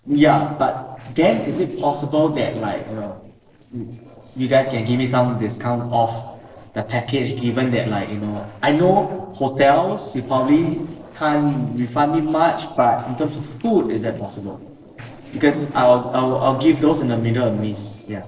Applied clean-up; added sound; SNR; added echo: neural separator model SepFormer DNS4.